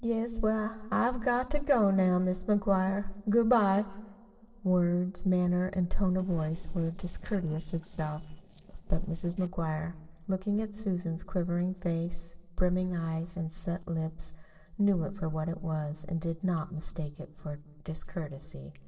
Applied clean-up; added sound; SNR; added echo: neural separator model SepFormer DNS4.